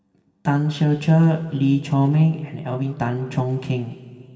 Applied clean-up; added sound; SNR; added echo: none; none; none; reverberation time 2.5 s.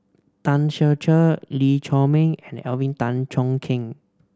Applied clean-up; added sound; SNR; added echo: none; none; none; none.